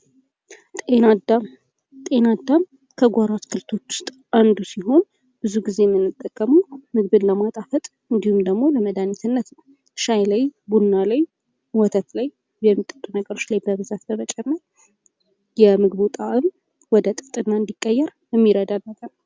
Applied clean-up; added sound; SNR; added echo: none; none; none; none.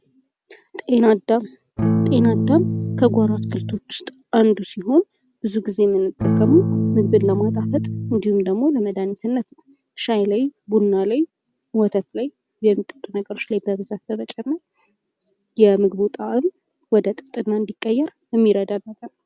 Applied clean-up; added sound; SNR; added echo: none; Electric guitar / Strum; 0 dB; none.